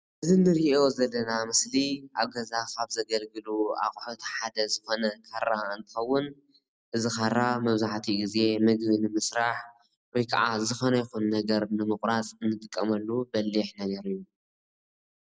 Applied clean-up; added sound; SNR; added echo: none; none; none; none.